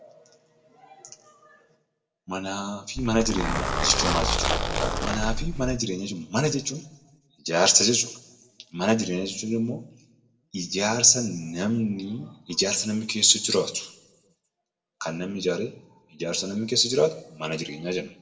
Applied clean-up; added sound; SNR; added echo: none; Zipper (clothing); -1 dB; reverberation time 0.5 s.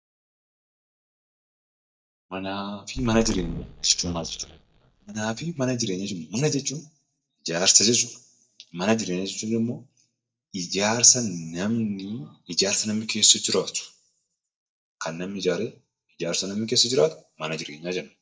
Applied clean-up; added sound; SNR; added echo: neural mask model DeepFilterNet 3.